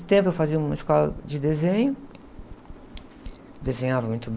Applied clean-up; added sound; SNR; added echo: none; none; none; none.